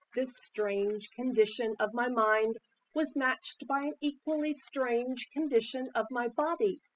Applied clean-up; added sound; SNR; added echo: classical method spectral subtraction.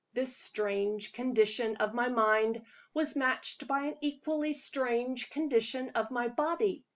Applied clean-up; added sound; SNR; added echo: none; none; none; none.